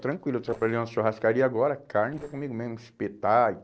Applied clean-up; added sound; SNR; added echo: neural separator model SepFormer DNS4.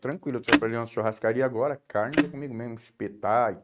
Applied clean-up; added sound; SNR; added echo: neural mask model RNNoise.